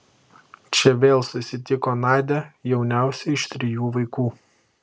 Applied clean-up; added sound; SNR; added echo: none; none; none; none.